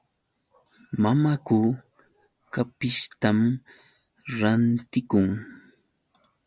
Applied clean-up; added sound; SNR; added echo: none; none; none; none.